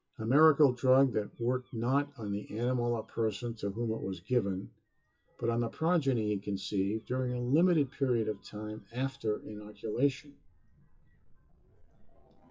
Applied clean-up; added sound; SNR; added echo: classical method WPE with log-MMSE.